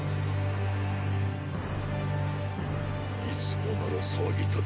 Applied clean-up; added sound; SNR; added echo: none; none; none; none.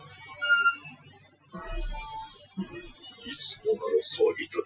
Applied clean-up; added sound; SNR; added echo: classical method Wiener filter.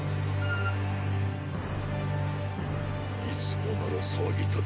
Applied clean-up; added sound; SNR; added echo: none; Wind instrument, woodwind instrument; 7 dB; none.